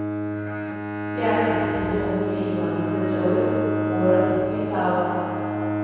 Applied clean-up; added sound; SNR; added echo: none; Bowed string instrument; 1 dB; reverberation time 2.2 s.